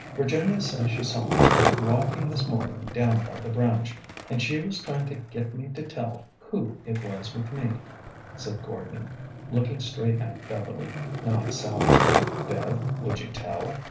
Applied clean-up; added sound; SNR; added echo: none; Skateboard; 0 dB; reverberation time 0.3 s.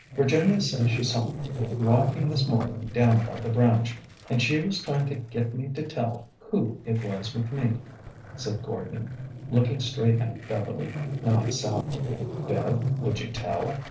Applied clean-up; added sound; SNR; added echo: neural separator model SepFormer DNS4.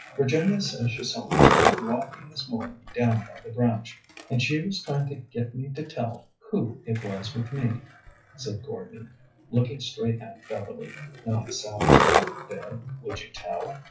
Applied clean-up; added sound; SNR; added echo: classical method WPE with log-MMSE.